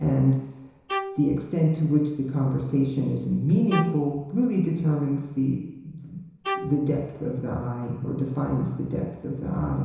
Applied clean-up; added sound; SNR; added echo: none; Bowed string instrument; 12 dB; reverberation time 1.0 s.